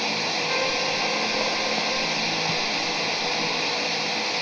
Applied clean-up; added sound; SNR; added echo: none; Keyboard (musical); 11 dB; reverberation time 0.9 s.